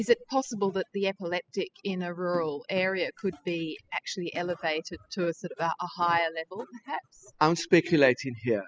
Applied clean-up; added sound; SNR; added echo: classical method spectral subtraction.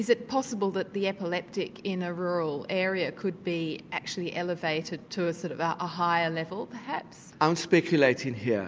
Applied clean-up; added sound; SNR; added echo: none; none; none; none.